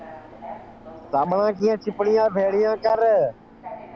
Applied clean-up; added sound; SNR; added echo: none; Subway, metro, underground; 18 dB; none.